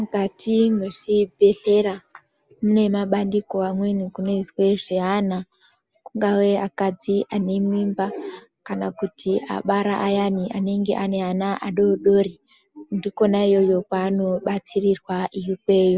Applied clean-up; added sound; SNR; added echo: none; none; none; none.